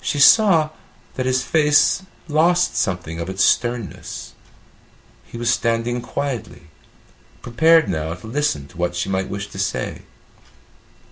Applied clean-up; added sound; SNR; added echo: none; none; none; none.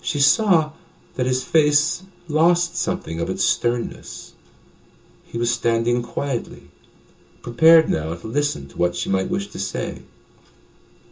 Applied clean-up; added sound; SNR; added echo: none; none; none; reverberation time 0.2 s.